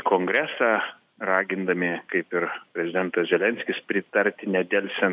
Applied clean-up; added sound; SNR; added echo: none; none; none; none.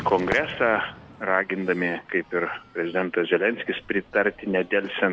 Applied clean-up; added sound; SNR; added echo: none; Crowd / Fireworks; 17 dB; none.